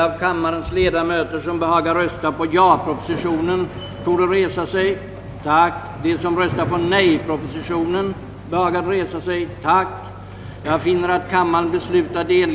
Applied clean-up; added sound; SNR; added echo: none; none; none; none.